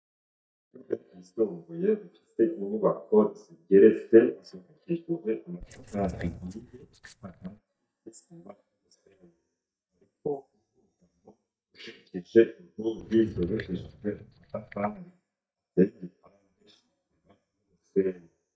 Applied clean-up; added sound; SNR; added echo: neural mask model DeepFilterNet 3.